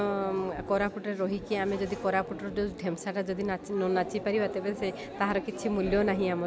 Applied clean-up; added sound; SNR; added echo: none; none; none; none.